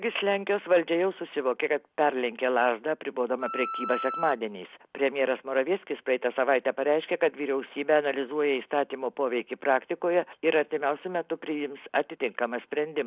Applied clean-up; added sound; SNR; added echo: none; Wind instrument, woodwind instrument; 7 dB; none.